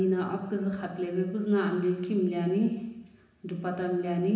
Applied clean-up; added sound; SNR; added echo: none; none; none; reverberation time 1.0 s.